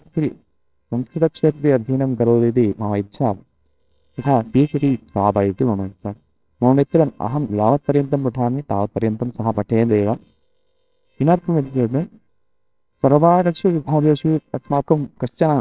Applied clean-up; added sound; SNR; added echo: neural separator model SepFormer WHAMR!.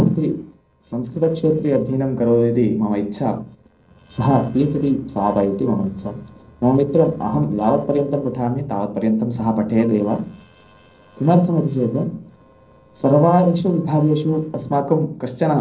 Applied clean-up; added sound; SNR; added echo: neural separator model SepFormer DNS4.